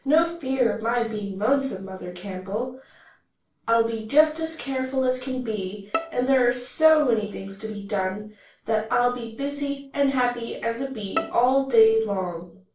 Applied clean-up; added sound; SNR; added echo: neural separator model SepFormer DNS4.